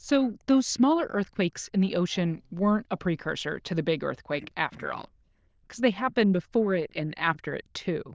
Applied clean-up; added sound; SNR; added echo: neural diffusion model UNIVERSE++.